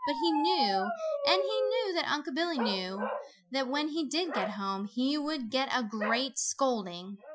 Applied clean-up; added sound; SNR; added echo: classical method Wiener filter.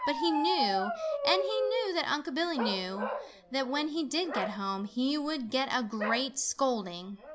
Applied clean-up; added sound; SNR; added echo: none; Bark; 4 dB; none.